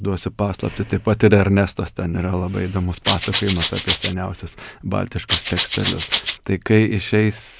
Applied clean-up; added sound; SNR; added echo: none; Rattle (instrument); 3 dB; none.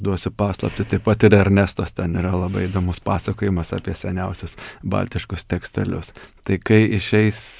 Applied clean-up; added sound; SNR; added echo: none; none; none; none.